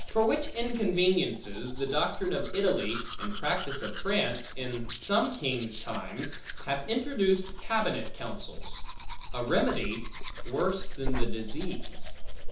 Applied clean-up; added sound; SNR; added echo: none; Domestic sounds, home sounds; 1 dB; reverberation time 0.6 s.